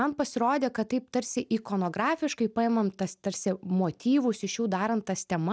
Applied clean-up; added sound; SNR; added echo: none; none; none; none.